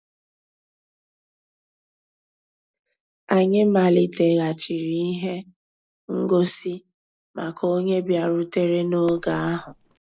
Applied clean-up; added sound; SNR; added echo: neural separator model SepFormer DNS4.